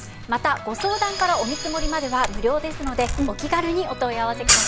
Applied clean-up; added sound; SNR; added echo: none; Camera; 3 dB; none.